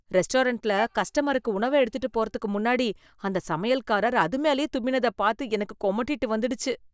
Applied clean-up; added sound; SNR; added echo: neural mask model DeepFilterNet 3.